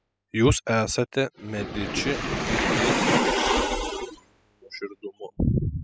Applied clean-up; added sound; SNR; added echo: classical method spectral subtraction.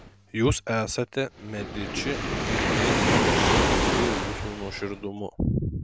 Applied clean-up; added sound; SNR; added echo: none; Waves, surf; -3 dB; none.